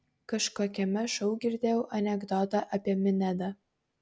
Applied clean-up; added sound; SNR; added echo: none; none; none; none.